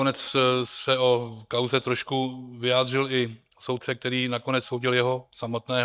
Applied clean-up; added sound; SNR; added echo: neural mask model DeepFilterNet 3.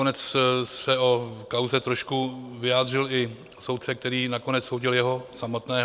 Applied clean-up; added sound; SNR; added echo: none; none; none; none.